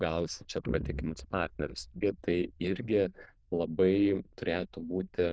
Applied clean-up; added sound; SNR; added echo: neural diffusion model UNIVERSE++.